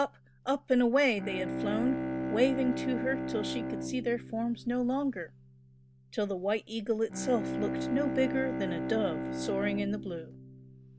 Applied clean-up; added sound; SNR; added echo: none; Bowed string instrument; 5 dB; none.